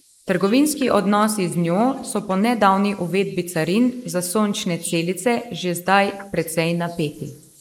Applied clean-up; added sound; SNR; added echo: neural mask model Resemble Enhance denoiser.